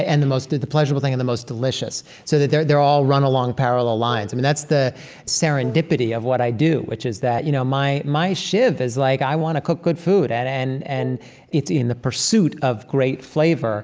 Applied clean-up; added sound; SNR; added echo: none; Wind instrument, woodwind instrument; 16 dB; none.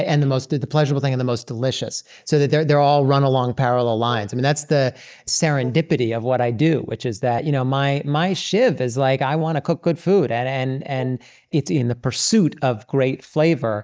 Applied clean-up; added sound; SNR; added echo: neural mask model DeepFilterNet 3.